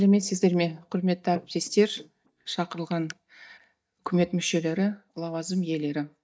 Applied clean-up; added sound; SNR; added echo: neural mask model DeepFilterNet 3.